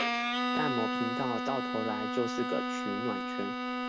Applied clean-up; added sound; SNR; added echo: none; Bowed string instrument; -3 dB; none.